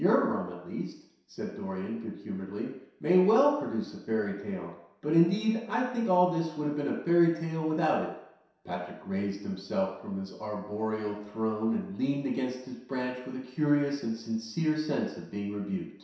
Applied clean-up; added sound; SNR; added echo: none; none; none; reverberation time 0.7 s.